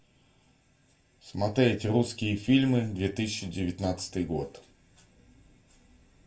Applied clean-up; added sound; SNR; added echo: none; none; none; reverberation time 0.2 s.